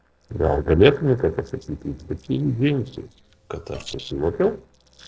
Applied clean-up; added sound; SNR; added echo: neural separator model SepFormer DNS4.